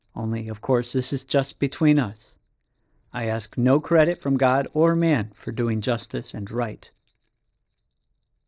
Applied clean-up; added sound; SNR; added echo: neural separator model SepFormer DNS4.